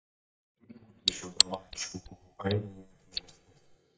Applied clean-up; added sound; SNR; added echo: neural mask model DeepFilterNet 3.